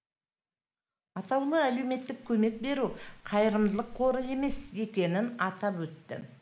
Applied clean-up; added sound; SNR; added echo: none; Wind; 14 dB; none.